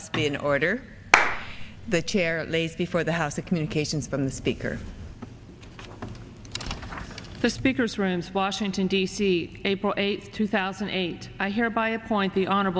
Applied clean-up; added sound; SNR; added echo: none; Clapping; -2 dB; none.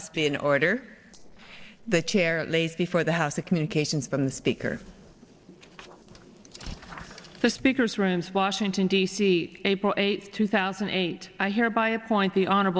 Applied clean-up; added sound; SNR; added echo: neural separator model SepFormer DNS4.